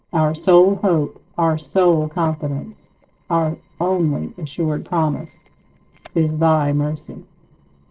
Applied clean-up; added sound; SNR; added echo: neural separator model SepFormer DNS4.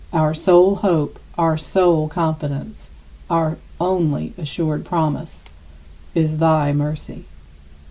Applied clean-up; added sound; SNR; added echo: none; none; none; none.